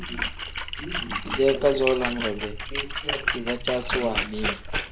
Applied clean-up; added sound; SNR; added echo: none; Splash, splatter; 2 dB; reverberation time 0.5 s.